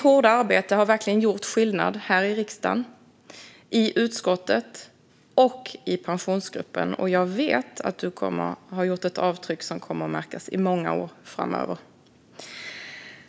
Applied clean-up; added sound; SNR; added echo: none; none; none; none.